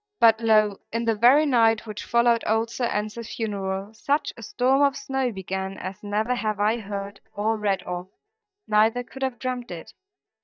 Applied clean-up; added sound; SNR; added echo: neural mask model DeepFilterNet 3.